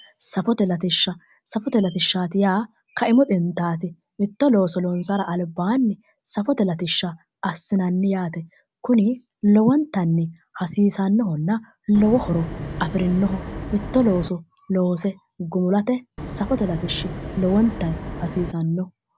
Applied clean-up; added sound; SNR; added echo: none; Wind; 9 dB; none.